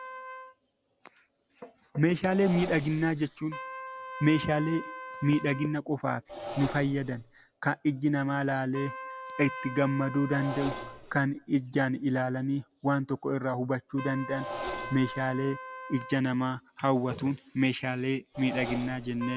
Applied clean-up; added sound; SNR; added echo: none; Trumpet + Engine; 12 dB; none.